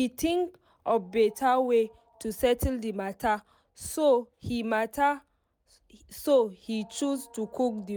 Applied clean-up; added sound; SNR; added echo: none; none; none; none.